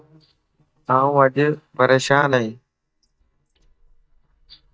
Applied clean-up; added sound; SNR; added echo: neural mask model DeepFilterNet 3.